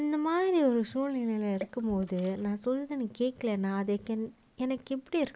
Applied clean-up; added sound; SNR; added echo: none; Water / Splash, splatter; 19 dB; none.